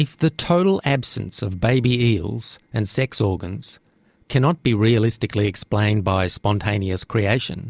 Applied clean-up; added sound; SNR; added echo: none; none; none; none.